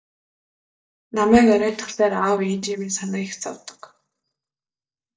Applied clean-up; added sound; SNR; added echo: neural mask model DeepFilterNet 3.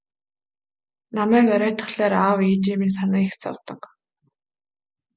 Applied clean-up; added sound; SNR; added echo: none; none; none; none.